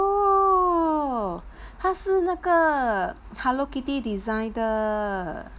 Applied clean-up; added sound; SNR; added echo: none; none; none; none.